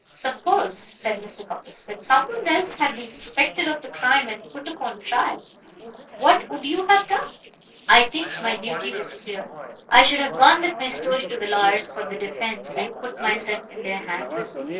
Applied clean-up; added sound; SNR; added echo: neural separator model SepFormer DNS4.